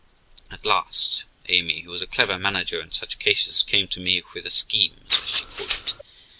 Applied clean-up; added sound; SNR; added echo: none; Rattle (instrument); 5 dB; none.